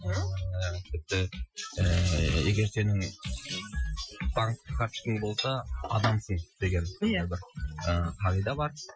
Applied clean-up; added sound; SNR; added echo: classical method Wiener filter.